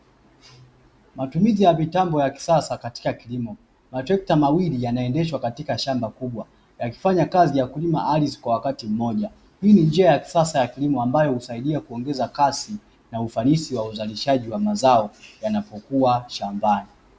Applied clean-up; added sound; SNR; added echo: none; none; none; none.